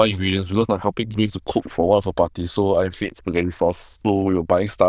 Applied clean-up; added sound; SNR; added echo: neural diffusion model UNIVERSE++.